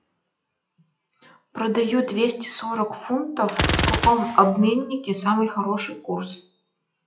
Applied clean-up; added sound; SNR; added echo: classical method WPE with log-MMSE.